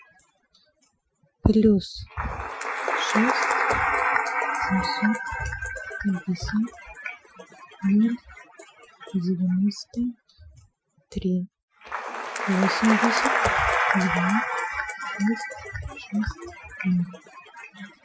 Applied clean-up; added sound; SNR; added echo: classical method Wiener filter.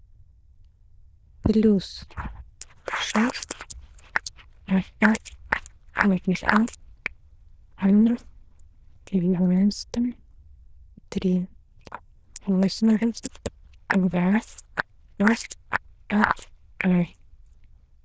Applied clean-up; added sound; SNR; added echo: neural diffusion model UNIVERSE++.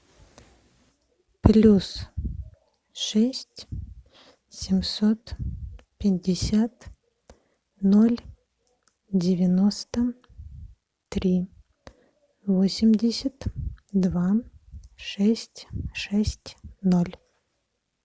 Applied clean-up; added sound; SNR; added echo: none; none; none; none.